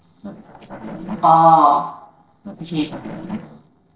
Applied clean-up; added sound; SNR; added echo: neural separator model SepFormer DNS4.